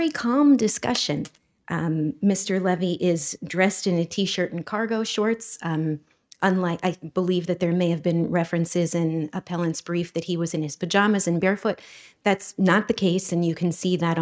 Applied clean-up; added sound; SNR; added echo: neural mask model RNNoise.